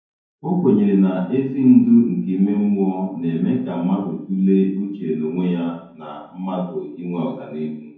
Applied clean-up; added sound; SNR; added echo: none; none; none; reverberation time 0.9 s.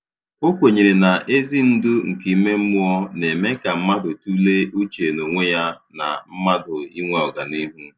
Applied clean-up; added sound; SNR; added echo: none; none; none; none.